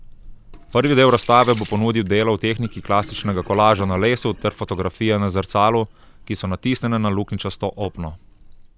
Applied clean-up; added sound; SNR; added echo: none; Sink (filling or washing); 19 dB; none.